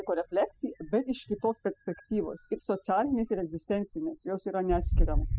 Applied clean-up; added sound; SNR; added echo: classical method spectral subtraction.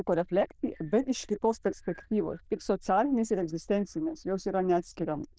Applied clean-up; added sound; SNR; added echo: neural diffusion model UNIVERSE++.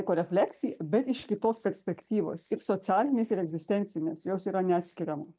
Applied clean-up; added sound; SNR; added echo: none; none; none; none.